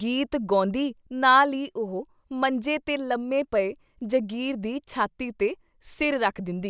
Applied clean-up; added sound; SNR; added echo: none; none; none; none.